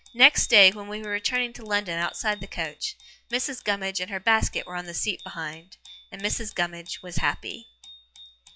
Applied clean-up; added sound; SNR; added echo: classical method log-MMSE.